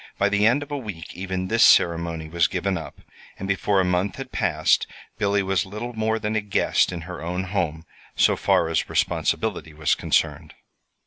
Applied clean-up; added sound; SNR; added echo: none; none; none; none.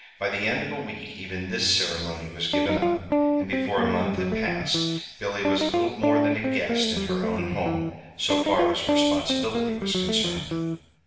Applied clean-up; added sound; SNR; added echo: none; Guitar; -3 dB; reverberation time 1.1 s.